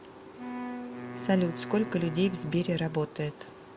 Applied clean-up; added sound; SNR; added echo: none; Wind instrument, woodwind instrument; 10 dB; none.